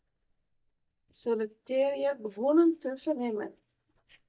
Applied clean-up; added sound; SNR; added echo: neural mask model DeepFilterNet 3.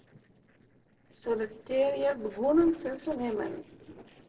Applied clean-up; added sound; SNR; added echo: neural separator model SepFormer DNS4.